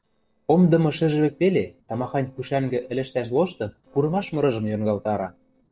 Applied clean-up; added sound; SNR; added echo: neural separator model SepFormer DNS4.